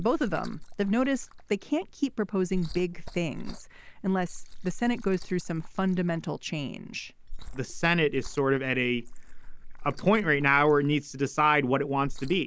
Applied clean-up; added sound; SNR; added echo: neural mask model Resemble Enhance denoiser.